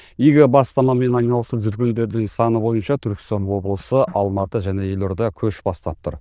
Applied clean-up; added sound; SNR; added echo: neural diffusion model UNIVERSE++.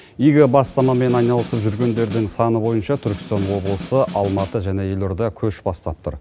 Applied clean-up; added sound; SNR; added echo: none; Snare drum; 14 dB; none.